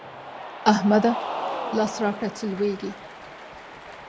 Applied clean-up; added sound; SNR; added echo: none; Cheering; 8 dB; none.